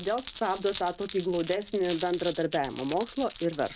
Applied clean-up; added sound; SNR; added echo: none; Glass; 14 dB; none.